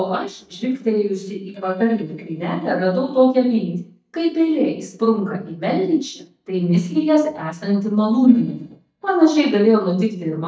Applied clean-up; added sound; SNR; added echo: neural mask model DeepFilterNet 3.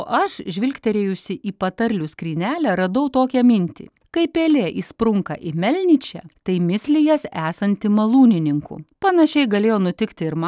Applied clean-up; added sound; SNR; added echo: none; none; none; none.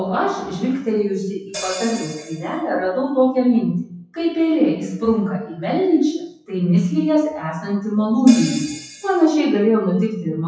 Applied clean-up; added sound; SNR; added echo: classical method WPE with log-MMSE.